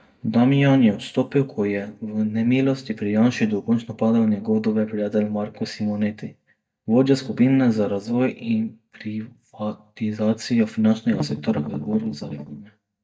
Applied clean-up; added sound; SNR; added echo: neural mask model DeepFilterNet 3.